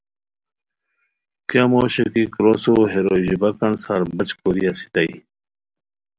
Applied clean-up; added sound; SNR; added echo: none; none; none; none.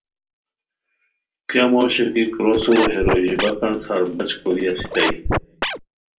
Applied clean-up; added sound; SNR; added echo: none; Scratching (performance technique); 3 dB; reverberation time 0.2 s.